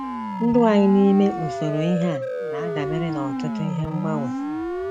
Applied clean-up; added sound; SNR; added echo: none; Siren; 5 dB; none.